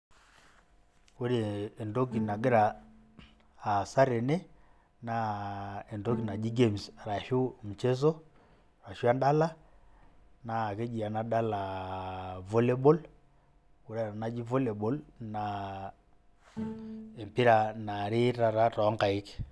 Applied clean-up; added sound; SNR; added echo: none; Bowed string instrument; 15 dB; none.